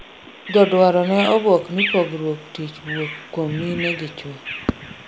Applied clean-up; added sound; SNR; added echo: none; Bird vocalization, bird call, bird song; 10 dB; none.